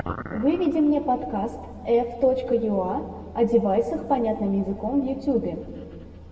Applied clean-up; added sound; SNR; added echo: none; none; none; reverberation time 2.0 s.